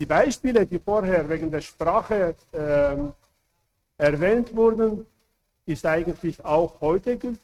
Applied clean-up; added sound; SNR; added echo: neural mask model RNNoise.